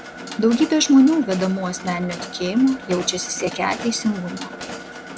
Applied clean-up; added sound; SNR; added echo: none; Mechanisms; 13 dB; none.